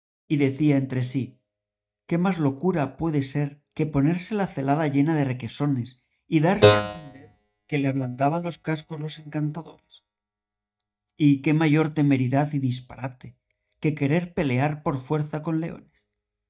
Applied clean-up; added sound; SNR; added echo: neural mask model DeepFilterNet 3.